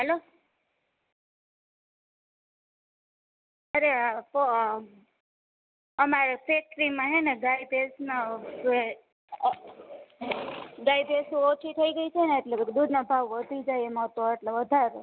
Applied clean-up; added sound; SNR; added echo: none; none; none; none.